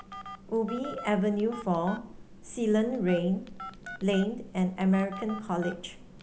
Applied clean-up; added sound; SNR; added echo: none; Telephone; 15 dB; none.